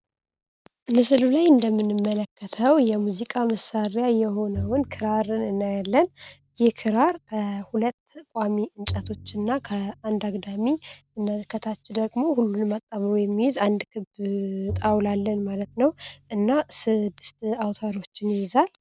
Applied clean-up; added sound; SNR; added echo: neural mask model RNNoise.